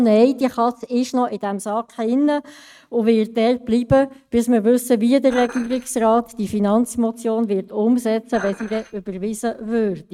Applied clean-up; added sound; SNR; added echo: neural mask model RNNoise.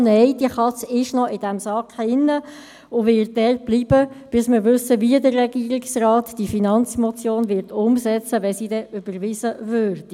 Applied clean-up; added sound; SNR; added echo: none; none; none; none.